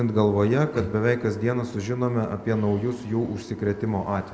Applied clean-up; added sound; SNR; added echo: none; none; none; none.